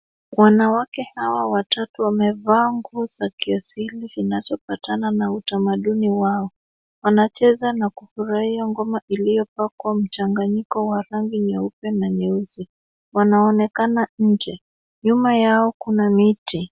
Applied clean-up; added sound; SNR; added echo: none; none; none; none.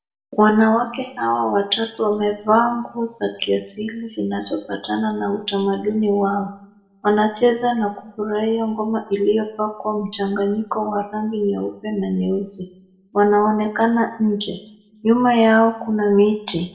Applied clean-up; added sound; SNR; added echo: none; none; none; reverberation time 0.6 s.